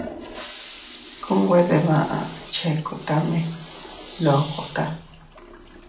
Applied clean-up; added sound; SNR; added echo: none; Toilet flush; 12 dB; reverberation time 0.4 s.